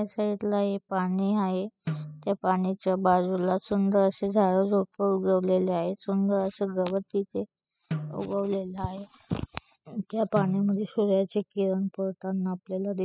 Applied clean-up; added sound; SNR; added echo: classical method spectral subtraction.